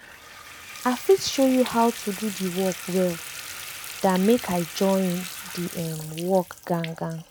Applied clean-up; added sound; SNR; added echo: none; Bathtub (filling or washing) / Water tap, faucet; 12 dB; none.